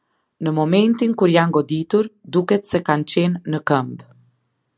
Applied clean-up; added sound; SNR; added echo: none; none; none; none.